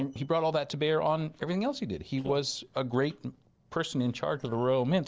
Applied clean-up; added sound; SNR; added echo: neural separator model SepFormer DNS4.